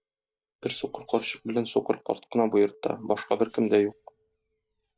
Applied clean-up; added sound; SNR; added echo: neural mask model DeepFilterNet 3.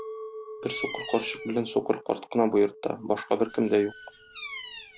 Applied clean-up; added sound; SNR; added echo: none; Chink, clink + Bird vocalization, bird call, bird song; 13 dB; none.